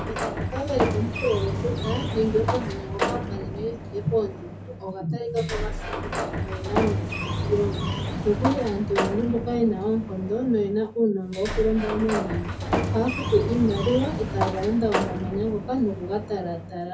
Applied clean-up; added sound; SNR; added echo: none; Sliding door; 2 dB; reverberation time 0.3 s.